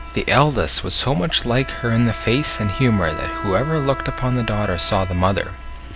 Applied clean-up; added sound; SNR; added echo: none; Bowed string instrument; 13 dB; none.